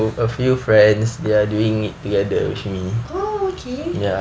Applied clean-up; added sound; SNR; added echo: none; none; none; none.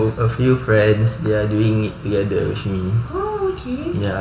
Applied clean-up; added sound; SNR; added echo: none; none; none; reverberation time 1.7 s.